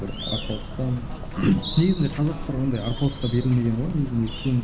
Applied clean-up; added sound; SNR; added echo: none; Bird; 7 dB; none.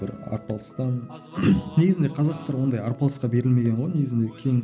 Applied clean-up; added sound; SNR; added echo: none; none; none; none.